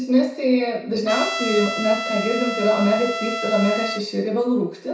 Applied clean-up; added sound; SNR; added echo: none; Trumpet; 6 dB; reverberation time 0.6 s.